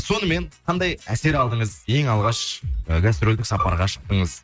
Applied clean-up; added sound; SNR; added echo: neural mask model RNNoise.